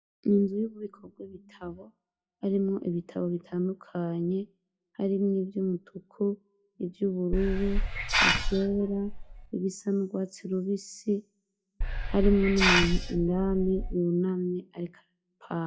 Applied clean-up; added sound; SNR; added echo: classical method WPE with log-MMSE.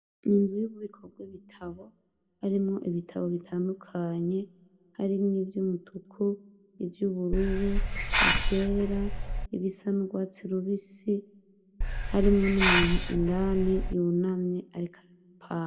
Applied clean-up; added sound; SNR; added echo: none; Hiss; -2 dB; reverberation time 2.1 s.